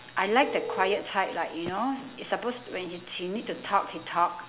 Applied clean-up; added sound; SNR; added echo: none; Telephone; 13 dB; none.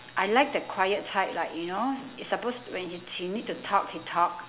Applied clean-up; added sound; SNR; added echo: none; none; none; none.